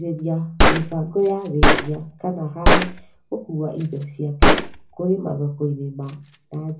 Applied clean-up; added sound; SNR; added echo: none; Gunshot, gunfire; -5 dB; reverberation time 0.4 s.